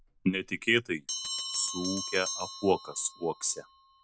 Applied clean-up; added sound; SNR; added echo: none; Bell; 8 dB; none.